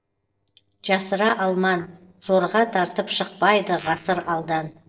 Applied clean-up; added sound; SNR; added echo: neural separator model SepFormer DNS4.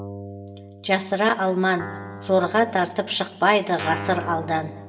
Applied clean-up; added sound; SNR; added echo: none; Guitar; 13 dB; reverberation time 1.7 s.